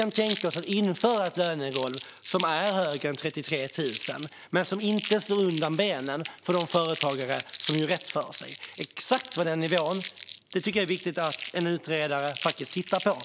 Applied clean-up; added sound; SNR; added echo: none; Crumpling, crinkling; 3 dB; none.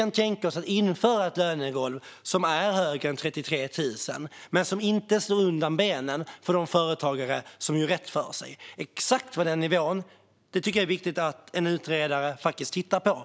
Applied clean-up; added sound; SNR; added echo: none; none; none; none.